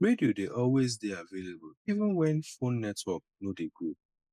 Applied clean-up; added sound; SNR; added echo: neural mask model Resemble Enhance denoiser.